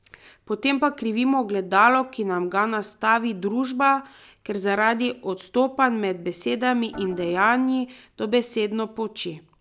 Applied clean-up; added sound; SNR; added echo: none; Organ; 18 dB; none.